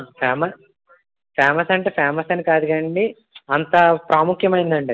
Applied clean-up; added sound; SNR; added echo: none; none; none; none.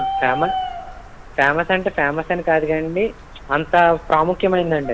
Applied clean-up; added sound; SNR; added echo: none; Bird; 10 dB; none.